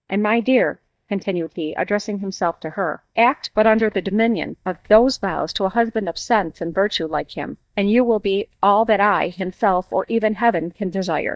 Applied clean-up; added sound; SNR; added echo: neural mask model DeepFilterNet 3.